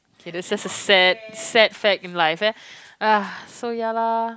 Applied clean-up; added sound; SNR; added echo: none; none; none; none.